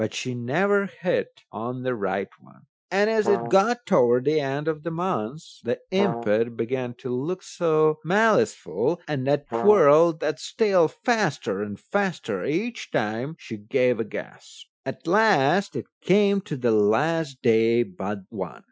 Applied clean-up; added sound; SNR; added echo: classical method Wiener filter.